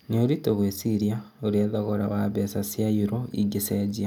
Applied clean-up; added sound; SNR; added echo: none; none; none; none.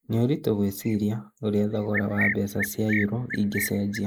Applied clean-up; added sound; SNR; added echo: neural mask model Resemble Enhance denoiser.